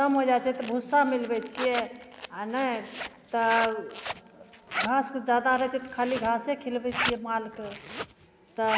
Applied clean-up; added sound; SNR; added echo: none; Zipper (clothing); 10 dB; none.